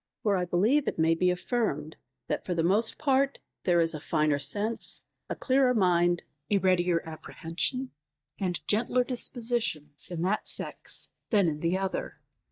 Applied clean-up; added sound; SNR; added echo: neural mask model DeepFilterNet 3.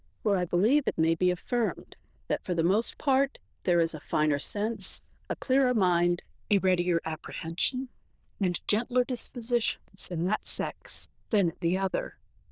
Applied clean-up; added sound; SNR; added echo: neural diffusion model UNIVERSE++.